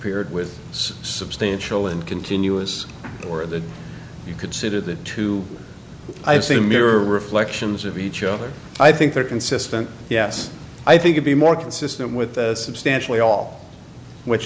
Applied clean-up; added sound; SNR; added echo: none; none; none; none.